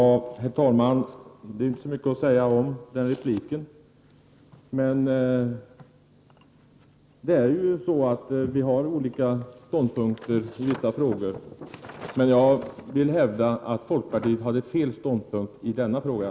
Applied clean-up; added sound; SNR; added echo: none; none; none; none.